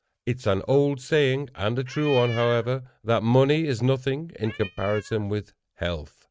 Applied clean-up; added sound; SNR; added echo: neural mask model RNNoise.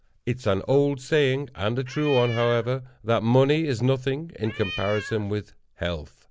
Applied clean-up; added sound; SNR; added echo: none; Cat; 12 dB; none.